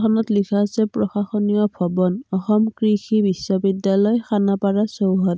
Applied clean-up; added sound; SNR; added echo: none; none; none; none.